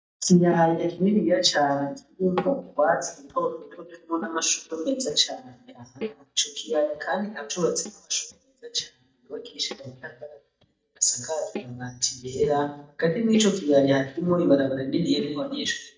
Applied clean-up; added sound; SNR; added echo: neural mask model DeepFilterNet 3.